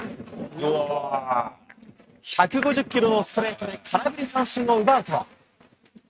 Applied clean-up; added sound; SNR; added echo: neural mask model RNNoise.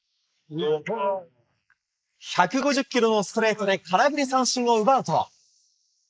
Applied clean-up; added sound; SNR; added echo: neural mask model Resemble Enhance denoiser.